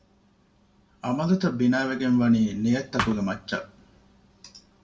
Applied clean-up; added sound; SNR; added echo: none; Thump, thud; 4 dB; reverberation time 0.4 s.